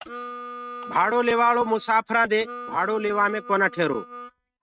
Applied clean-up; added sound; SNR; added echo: neural mask model RNNoise.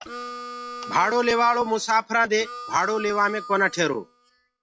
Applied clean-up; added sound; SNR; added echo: classical method log-MMSE.